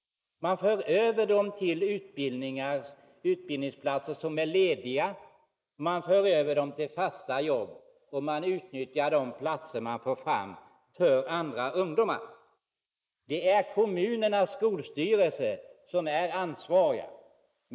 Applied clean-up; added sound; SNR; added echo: neural mask model Resemble Enhance denoiser.